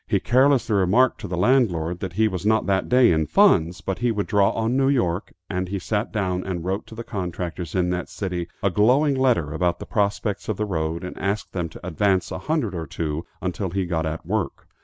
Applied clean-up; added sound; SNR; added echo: none; none; none; none.